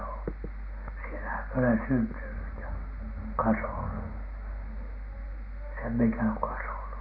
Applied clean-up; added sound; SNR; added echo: none; none; none; none.